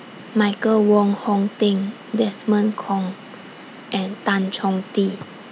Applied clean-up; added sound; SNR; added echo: none; none; none; none.